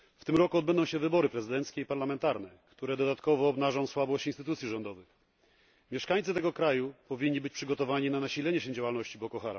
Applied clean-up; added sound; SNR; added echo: none; none; none; none.